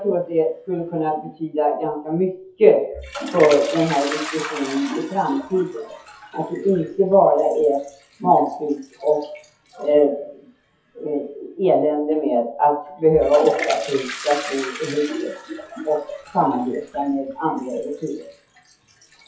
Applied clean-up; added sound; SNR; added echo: classical method WPE with log-MMSE.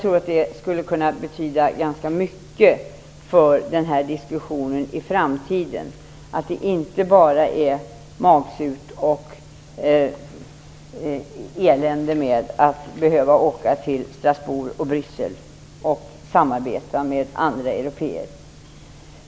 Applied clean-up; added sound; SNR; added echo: none; none; none; none.